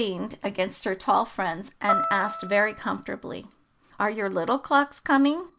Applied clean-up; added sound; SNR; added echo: none; Piano; 5 dB; none.